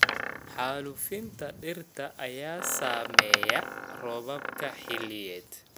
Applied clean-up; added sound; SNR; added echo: none; Door; -4 dB; none.